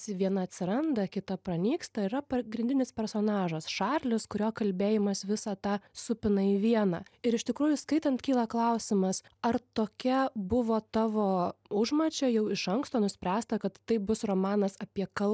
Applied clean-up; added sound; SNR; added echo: none; none; none; none.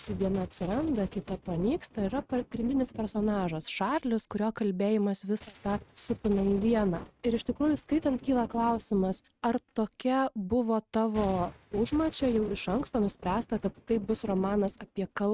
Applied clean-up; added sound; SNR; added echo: neural mask model RNNoise.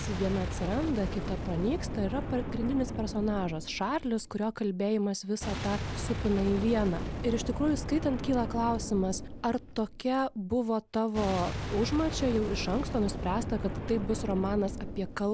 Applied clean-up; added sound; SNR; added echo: none; Boom; 5 dB; none.